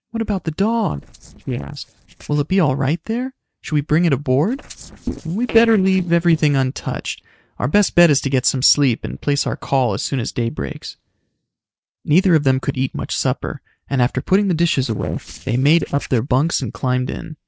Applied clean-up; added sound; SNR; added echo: neural separator model SepFormer DNS4.